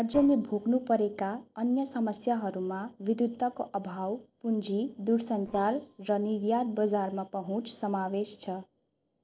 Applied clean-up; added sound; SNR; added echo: neural separator model SepFormer DNS4.